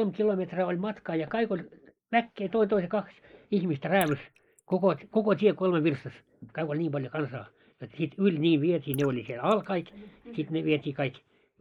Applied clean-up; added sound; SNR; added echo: neural mask model Resemble Enhance denoiser.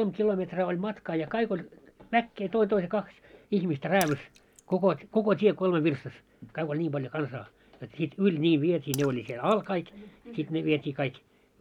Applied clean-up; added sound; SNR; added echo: none; Raindrop / Splash, splatter; 17 dB; none.